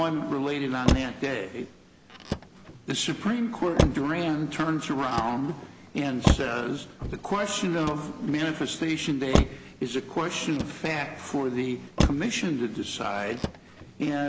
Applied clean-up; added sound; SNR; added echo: none; Motor vehicle (road); 3 dB; none.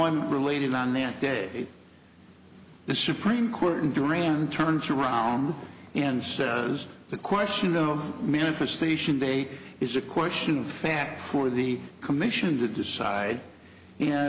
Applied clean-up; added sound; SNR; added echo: none; none; none; none.